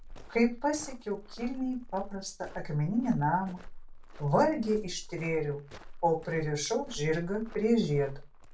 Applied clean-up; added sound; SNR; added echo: none; Walk, footsteps; 13 dB; reverberation time 0.2 s.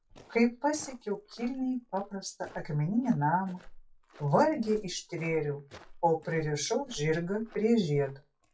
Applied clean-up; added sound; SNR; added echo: classical method WPE with log-MMSE.